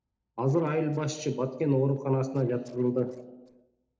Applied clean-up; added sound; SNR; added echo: neural separator model SepFormer DNS4.